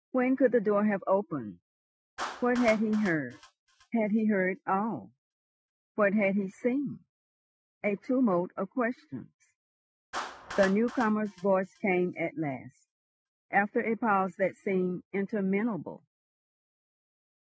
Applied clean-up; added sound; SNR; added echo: classical method Wiener filter.